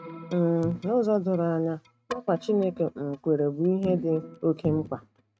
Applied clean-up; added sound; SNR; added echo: neural mask model RNNoise.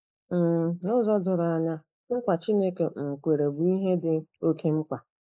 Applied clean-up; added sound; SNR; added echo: neural mask model Resemble Enhance denoiser.